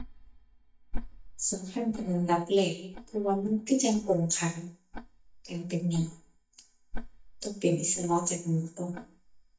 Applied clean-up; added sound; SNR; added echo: neural mask model DeepFilterNet 3.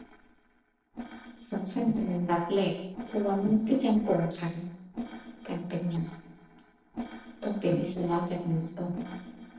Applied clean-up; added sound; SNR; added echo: neural separator model SepFormer DNS4.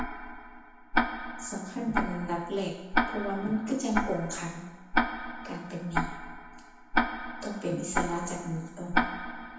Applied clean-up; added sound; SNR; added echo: none; Tick-tock; -2 dB; reverberation time 0.9 s.